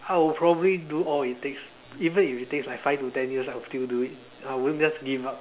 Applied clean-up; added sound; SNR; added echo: none; none; none; none.